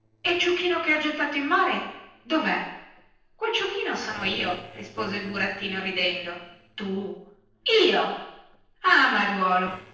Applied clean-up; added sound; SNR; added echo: neural separator model SepFormer DNS4.